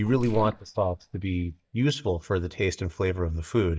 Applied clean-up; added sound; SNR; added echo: neural mask model DeepFilterNet 3.